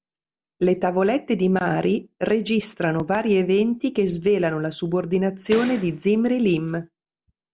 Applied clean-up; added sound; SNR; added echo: none; Gunshot, gunfire; 15 dB; none.